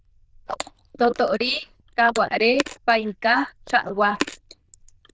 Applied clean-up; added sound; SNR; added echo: neural diffusion model UNIVERSE++.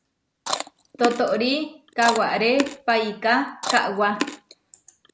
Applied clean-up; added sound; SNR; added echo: none; Chewing, mastication; 9 dB; none.